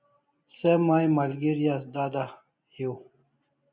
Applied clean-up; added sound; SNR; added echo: none; none; none; none.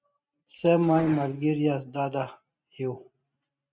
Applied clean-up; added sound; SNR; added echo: neural mask model RNNoise.